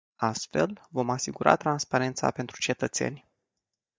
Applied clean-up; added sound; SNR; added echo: neural mask model DeepFilterNet 3.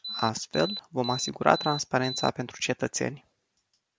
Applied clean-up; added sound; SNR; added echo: none; Alarm; 9 dB; none.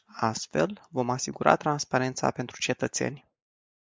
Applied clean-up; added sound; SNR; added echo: neural mask model Resemble Enhance denoiser.